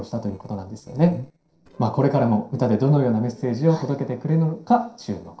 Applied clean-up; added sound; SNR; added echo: neural separator model SepFormer DNS4.